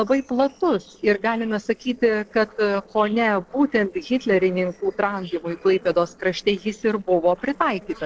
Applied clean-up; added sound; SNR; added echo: neural separator model SepFormer DNS4.